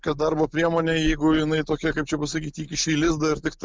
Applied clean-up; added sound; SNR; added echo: none; none; none; none.